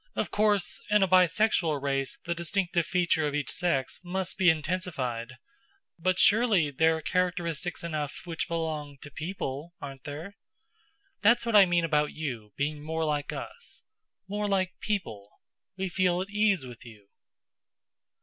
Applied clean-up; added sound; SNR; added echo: none; none; none; none.